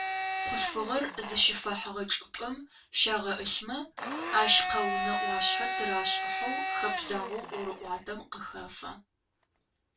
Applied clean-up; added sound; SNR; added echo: none; Domestic sounds, home sounds; 4 dB; reverberation time 0.1 s.